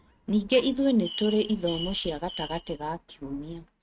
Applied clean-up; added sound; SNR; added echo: neural mask model RNNoise.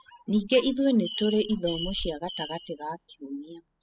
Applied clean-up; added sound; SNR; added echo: classical method spectral subtraction.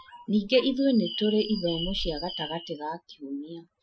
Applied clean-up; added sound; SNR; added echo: classical method Wiener filter.